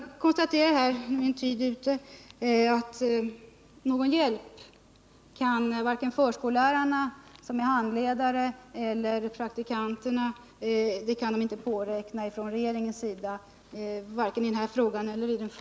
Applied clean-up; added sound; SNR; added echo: none; none; none; none.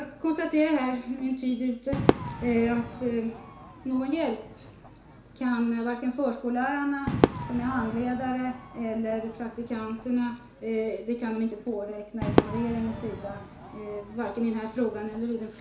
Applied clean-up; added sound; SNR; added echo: none; Crowd / Fireworks; 5 dB; reverberation time 0.5 s.